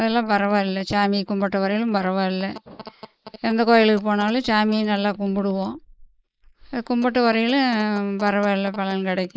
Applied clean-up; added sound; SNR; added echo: neural mask model Resemble Enhance denoiser.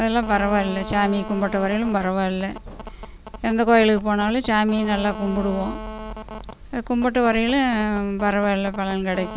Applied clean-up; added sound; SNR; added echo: none; Telephone; 15 dB; none.